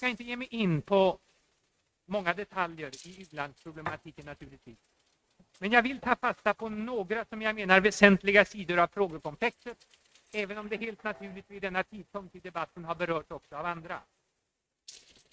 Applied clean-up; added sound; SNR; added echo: neural mask model RNNoise.